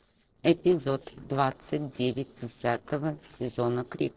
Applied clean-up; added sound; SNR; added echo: neural separator model SepFormer DNS4.